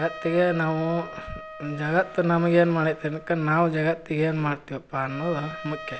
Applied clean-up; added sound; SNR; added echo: none; Trumpet; 16 dB; none.